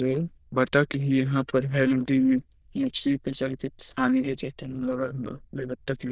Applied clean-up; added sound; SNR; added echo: neural diffusion model UNIVERSE++.